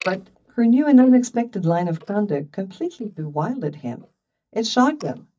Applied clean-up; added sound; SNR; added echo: neural mask model DeepFilterNet 3.